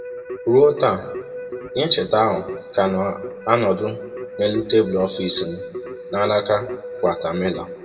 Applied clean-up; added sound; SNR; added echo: none; Keyboard (musical); 10 dB; reverberation time 1.0 s.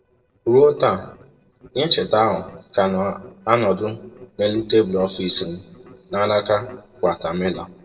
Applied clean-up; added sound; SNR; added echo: neural separator model SepFormer DNS4.